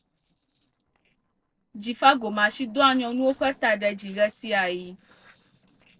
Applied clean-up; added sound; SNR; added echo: neural separator model SepFormer DNS4.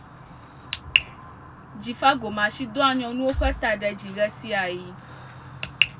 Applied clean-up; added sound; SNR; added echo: none; Fire; 17 dB; reverberation time 0.3 s.